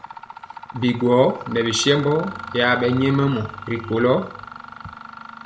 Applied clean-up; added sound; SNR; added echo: none; Mechanisms; 14 dB; none.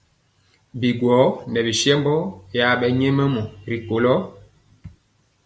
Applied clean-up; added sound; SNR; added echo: none; none; none; none.